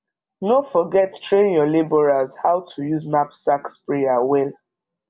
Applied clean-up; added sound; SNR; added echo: none; none; none; none.